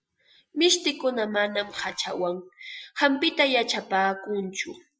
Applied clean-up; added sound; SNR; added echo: classical method Wiener filter.